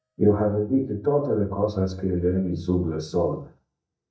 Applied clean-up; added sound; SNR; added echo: neural mask model DeepFilterNet 3.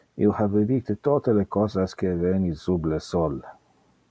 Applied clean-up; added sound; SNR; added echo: none; none; none; none.